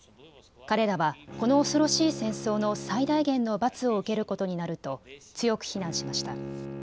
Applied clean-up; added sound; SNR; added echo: none; Bowed string instrument; 12 dB; none.